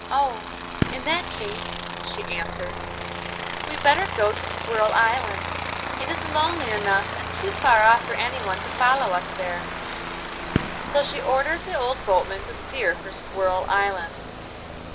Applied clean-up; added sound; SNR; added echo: none; Fireworks + Aircraft; 5 dB; none.